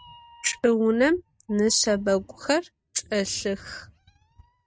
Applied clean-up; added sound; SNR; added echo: neural mask model RNNoise.